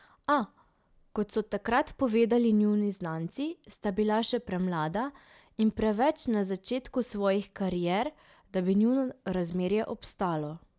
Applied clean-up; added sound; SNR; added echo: none; none; none; none.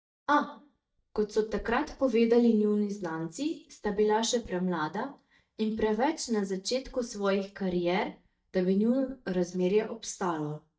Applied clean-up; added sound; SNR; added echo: neural mask model DeepFilterNet 3.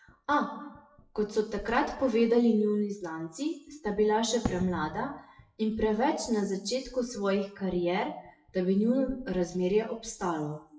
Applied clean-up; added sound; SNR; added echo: classical method WPE with log-MMSE.